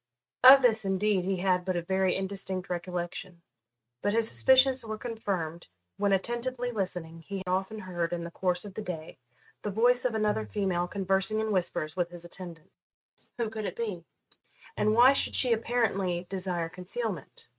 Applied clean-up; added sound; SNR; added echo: neural mask model RNNoise.